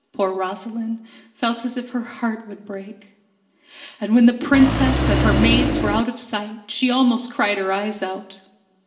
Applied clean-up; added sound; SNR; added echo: none; Engine; -3 dB; reverberation time 0.9 s.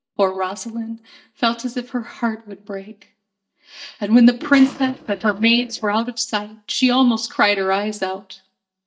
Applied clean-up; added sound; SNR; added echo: neural mask model DeepFilterNet 3.